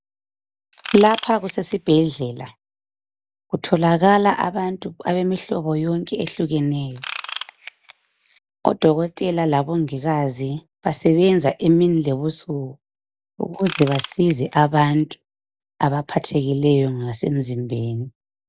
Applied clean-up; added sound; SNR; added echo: none; Ratchet, pawl / Tools; 13 dB; none.